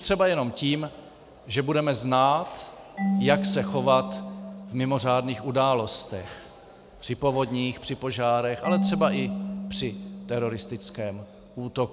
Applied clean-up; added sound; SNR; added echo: none; Marimba, xylophone / Wood; 8 dB; none.